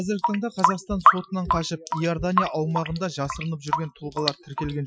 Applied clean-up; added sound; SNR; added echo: classical method Wiener filter.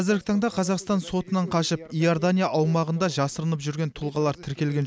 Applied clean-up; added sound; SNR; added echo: none; none; none; none.